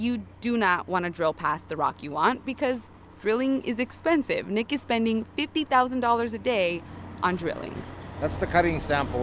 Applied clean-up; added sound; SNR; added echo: none; none; none; none.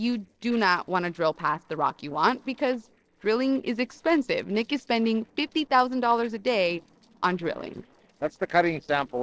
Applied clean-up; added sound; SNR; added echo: neural separator model SepFormer DNS4.